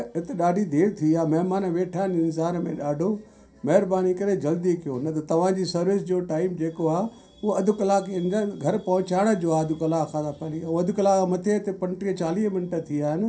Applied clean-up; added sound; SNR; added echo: none; none; none; reverberation time 0.3 s.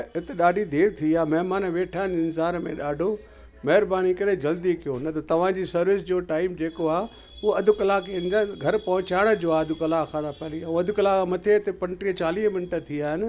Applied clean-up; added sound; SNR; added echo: none; none; none; none.